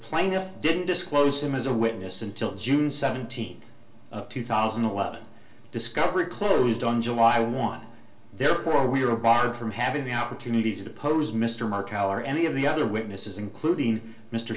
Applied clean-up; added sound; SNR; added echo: none; none; none; reverberation time 0.2 s.